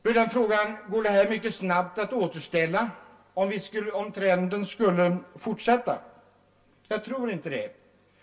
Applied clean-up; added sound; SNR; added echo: none; none; none; reverberation time 0.2 s.